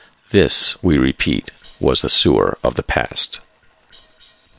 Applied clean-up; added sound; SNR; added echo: neural separator model SepFormer WHAM!.